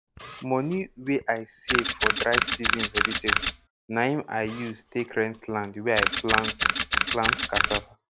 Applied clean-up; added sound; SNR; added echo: none; Camera; -3 dB; none.